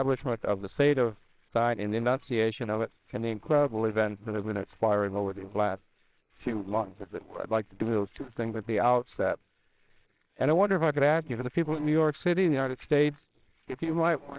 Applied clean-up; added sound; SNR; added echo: neural separator model SepFormer WHAMR!.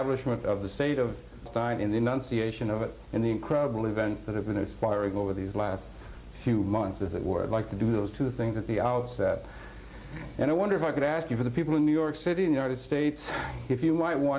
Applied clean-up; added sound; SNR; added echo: none; none; none; none.